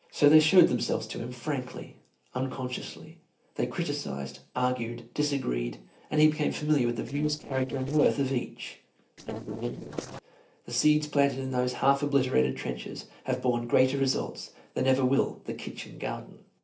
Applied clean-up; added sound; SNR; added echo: neural separator model SepFormer DNS4.